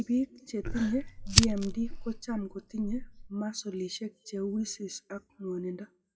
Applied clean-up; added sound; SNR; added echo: classical method WPE with log-MMSE.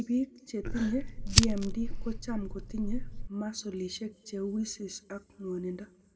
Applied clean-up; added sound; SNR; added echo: none; Fire; -4 dB; reverberation time 0.2 s.